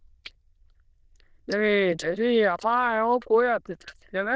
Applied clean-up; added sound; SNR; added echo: neural diffusion model UNIVERSE++.